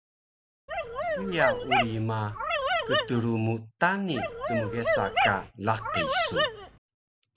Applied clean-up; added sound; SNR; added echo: none; Dog; -2 dB; none.